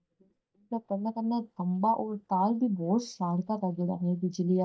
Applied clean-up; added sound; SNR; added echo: neural mask model DeepFilterNet 3.